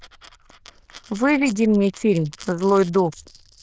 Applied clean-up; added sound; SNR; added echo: neural diffusion model UNIVERSE++.